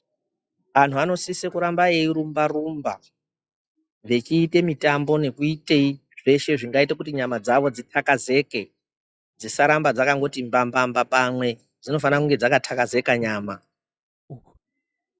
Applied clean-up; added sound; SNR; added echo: classical method log-MMSE.